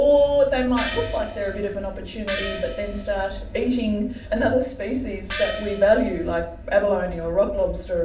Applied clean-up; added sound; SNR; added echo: none; Gong; 12 dB; reverberation time 0.4 s.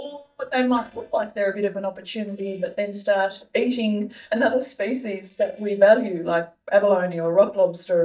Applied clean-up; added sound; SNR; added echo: neural mask model DeepFilterNet 3.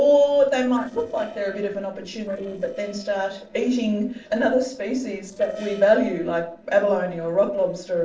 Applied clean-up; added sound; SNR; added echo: neural separator model SepFormer DNS4.